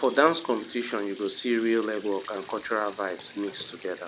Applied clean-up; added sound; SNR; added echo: none; Sink (filling or washing); 14 dB; none.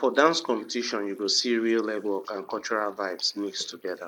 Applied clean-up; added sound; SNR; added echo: neural mask model Resemble Enhance denoiser.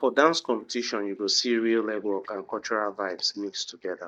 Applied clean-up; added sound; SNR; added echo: neural mask model DeepFilterNet 3.